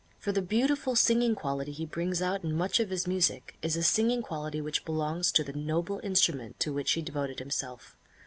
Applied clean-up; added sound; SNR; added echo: none; none; none; none.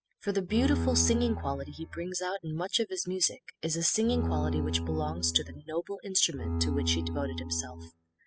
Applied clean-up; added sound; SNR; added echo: classical method spectral subtraction.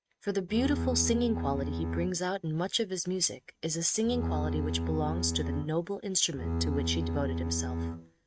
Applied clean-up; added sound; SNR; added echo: neural mask model RNNoise.